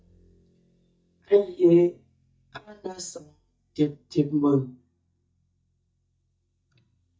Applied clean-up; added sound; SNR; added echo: neural mask model DeepFilterNet 3.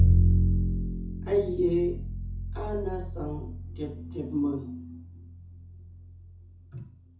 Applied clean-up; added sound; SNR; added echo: none; Bowed string instrument; -5 dB; reverberation time 0.5 s.